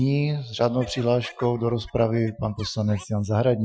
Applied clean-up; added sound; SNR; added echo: classical method Wiener filter.